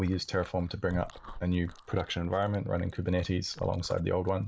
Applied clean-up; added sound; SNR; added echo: none; Chewing, mastication; 19 dB; none.